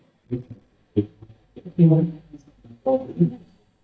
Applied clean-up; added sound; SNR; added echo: neural mask model DeepFilterNet 3.